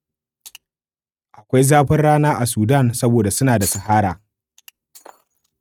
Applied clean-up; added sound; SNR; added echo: neural mask model RNNoise.